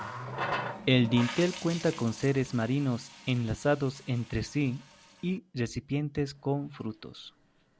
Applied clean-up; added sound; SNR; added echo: none; Water tap, faucet; 12 dB; none.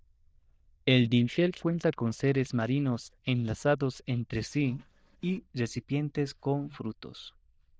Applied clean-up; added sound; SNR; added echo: neural diffusion model UNIVERSE++.